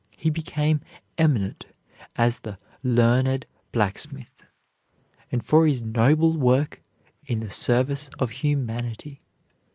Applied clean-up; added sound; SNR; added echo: neural mask model Resemble Enhance denoiser.